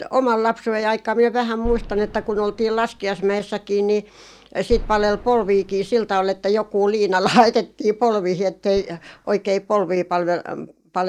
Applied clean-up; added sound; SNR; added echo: neural mask model DeepFilterNet 3.